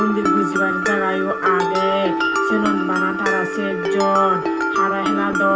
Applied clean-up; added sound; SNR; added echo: none; Mallet percussion; -2 dB; reverberation time 0.2 s.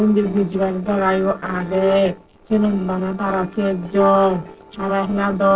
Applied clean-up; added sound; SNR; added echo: neural separator model SepFormer DNS4.